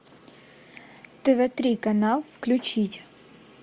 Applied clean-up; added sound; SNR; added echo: none; none; none; none.